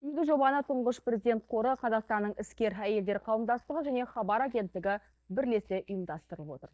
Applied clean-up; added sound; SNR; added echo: neural mask model DeepFilterNet 3.